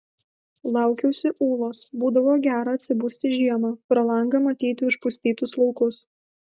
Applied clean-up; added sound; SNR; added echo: none; none; none; none.